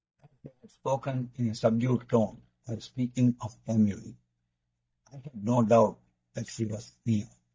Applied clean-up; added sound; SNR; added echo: neural mask model DeepFilterNet 3.